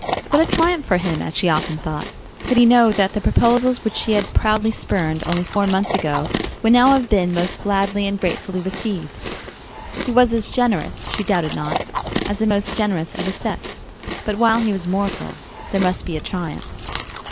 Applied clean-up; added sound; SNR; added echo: none; Chewing, mastication; 9 dB; none.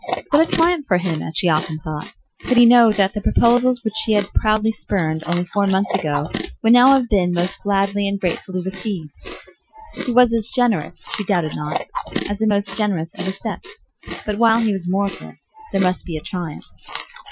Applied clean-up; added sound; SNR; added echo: classical method Wiener filter.